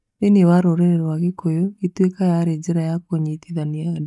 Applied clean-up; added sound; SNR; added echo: neural mask model DeepFilterNet 3.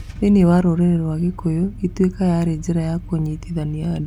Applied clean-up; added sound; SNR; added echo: none; Engine starting / Car; 15 dB; none.